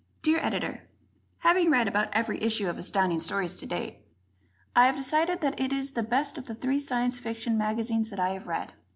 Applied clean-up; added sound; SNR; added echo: none; none; none; none.